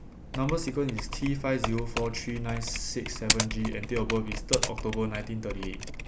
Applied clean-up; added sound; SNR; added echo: none; Typing; 2 dB; none.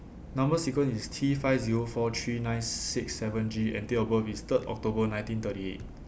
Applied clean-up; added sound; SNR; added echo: none; none; none; none.